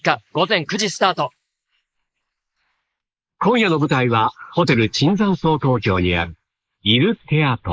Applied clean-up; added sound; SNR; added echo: neural mask model Resemble Enhance denoiser.